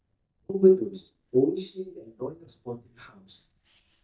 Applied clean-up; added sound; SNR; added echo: neural mask model DeepFilterNet 3.